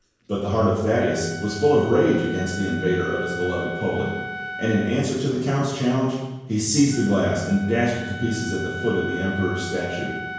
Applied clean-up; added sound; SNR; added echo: none; Wind instrument, woodwind instrument; 12 dB; reverberation time 1.0 s.